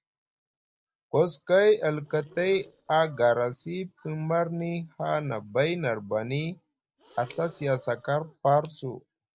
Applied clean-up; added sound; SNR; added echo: neural separator model SepFormer DNS4.